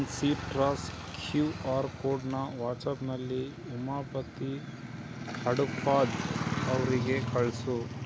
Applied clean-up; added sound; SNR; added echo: none; none; none; none.